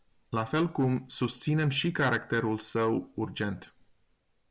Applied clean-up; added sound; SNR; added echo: none; none; none; none.